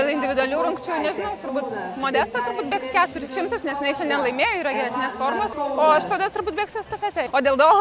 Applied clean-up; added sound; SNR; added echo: none; none; none; none.